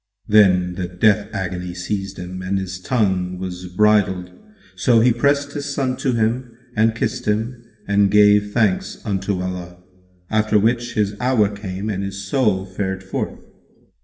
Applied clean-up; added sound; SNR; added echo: none; none; none; reverberation time 0.9 s.